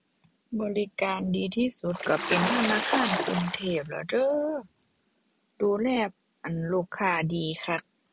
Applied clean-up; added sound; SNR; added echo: none; Water / Splash, splatter; 1 dB; none.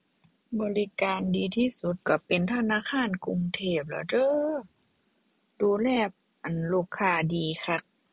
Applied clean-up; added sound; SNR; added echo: none; none; none; none.